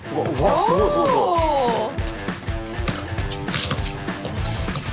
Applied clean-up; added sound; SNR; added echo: none; none; none; none.